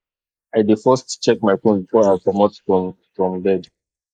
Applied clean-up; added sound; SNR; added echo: neural mask model Resemble Enhance denoiser.